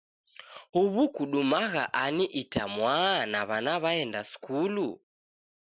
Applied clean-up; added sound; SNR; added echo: none; none; none; none.